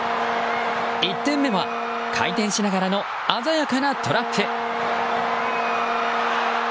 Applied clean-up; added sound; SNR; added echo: none; Brass instrument; 7 dB; none.